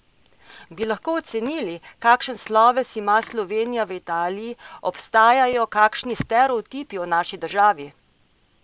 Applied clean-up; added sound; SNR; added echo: none; none; none; none.